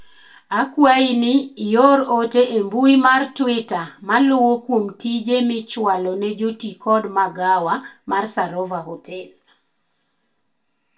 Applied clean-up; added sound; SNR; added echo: none; none; none; reverberation time 0.2 s.